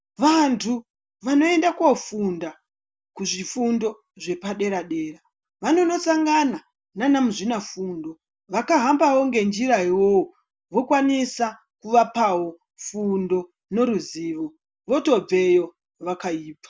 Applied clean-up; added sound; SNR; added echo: none; none; none; none.